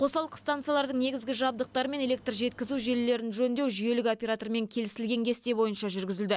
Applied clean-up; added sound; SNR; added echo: none; none; none; none.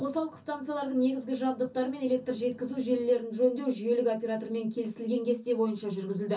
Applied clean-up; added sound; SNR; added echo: none; none; none; reverberation time 0.3 s.